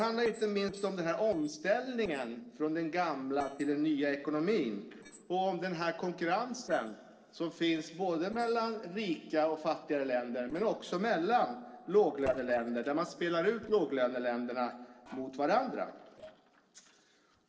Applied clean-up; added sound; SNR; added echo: neural separator model SepFormer DNS4.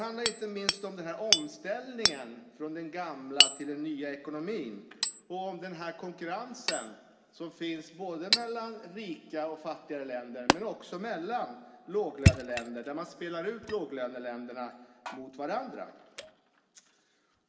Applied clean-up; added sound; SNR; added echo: none; Hammer; -3 dB; reverberation time 1.7 s.